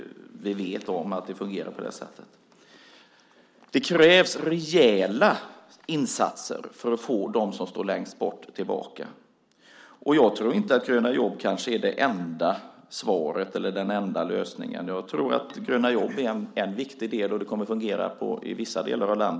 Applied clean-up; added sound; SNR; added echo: none; none; none; none.